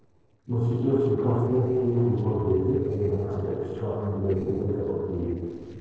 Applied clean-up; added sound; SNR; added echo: neural separator model SepFormer DNS4.